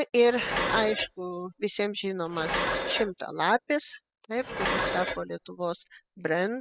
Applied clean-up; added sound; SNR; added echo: classical method spectral subtraction.